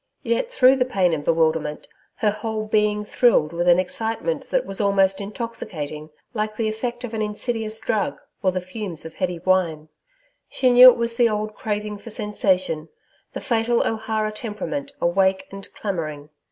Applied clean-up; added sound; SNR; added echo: none; none; none; none.